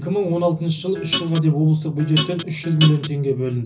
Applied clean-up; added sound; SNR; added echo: none; Guitar; 6 dB; reverberation time 0.4 s.